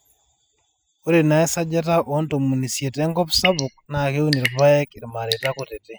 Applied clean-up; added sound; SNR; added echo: classical method spectral subtraction.